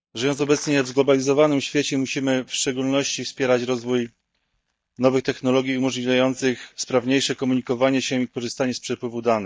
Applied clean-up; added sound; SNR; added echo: neural mask model DeepFilterNet 3.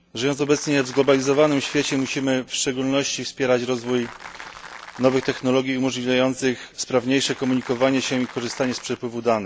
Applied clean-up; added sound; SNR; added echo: none; Applause; 17 dB; none.